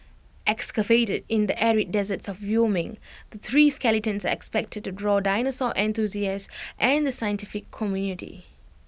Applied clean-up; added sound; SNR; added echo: none; none; none; none.